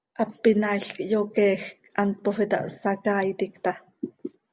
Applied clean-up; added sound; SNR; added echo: none; none; none; none.